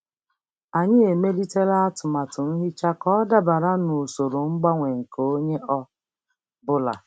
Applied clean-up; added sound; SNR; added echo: none; none; none; none.